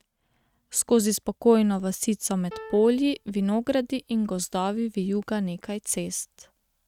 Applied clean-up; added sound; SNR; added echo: neural mask model RNNoise.